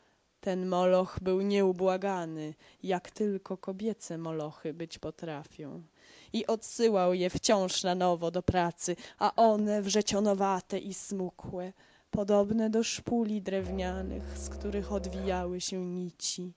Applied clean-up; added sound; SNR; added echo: none; Musical instrument; 11 dB; none.